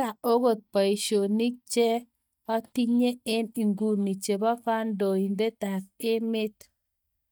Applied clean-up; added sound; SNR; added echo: neural mask model DeepFilterNet 3.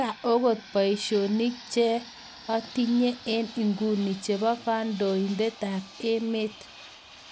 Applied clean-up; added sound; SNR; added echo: none; Fixed-wing aircraft, airplane; 18 dB; none.